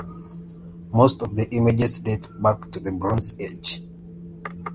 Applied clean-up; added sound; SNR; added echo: none; Wind; 16 dB; none.